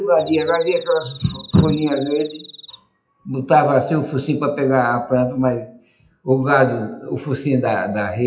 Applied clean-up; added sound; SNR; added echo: classical method WPE with log-MMSE.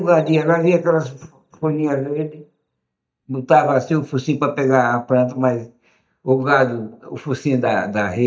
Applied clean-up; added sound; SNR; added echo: neural mask model DeepFilterNet 3.